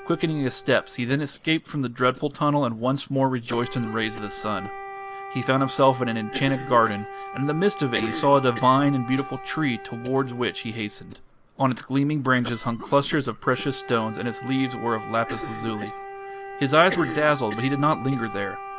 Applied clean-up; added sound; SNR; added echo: none; Wind instrument, woodwind instrument + Cough; 12 dB; none.